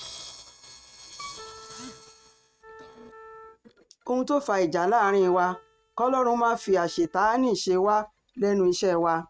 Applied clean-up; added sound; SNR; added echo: neural mask model RNNoise.